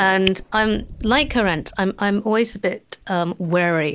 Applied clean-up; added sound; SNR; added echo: none; Gunshot, gunfire + Fire; 15 dB; none.